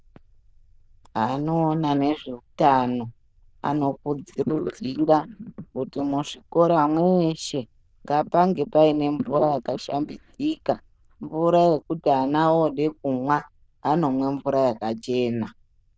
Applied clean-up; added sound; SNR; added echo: neural diffusion model UNIVERSE++.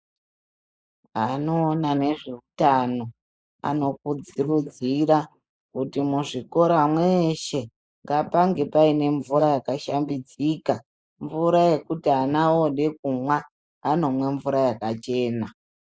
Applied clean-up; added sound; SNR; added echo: neural mask model Resemble Enhance denoiser.